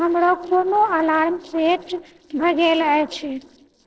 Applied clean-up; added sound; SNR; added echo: neural separator model SepFormer DNS4.